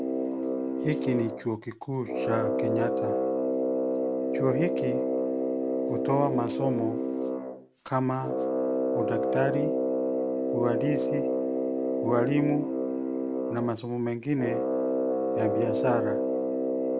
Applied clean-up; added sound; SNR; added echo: none; Brass instrument; -3 dB; none.